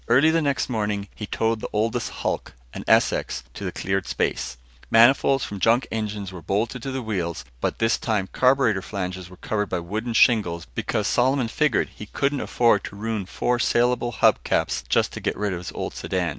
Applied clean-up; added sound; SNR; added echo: none; none; none; none.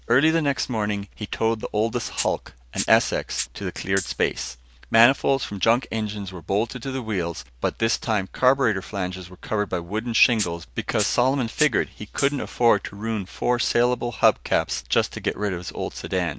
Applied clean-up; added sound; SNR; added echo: none; Rattle (instrument); 13 dB; none.